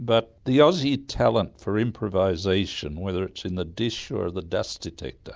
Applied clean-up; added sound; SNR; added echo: none; none; none; none.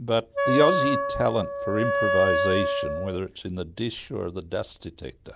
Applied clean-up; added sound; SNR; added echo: none; Wind instrument, woodwind instrument; -2 dB; none.